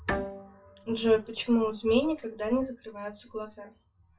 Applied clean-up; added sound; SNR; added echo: classical method WPE with log-MMSE.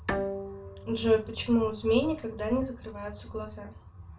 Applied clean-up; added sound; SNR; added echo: none; Bowed string instrument; 10 dB; reverberation time 0.3 s.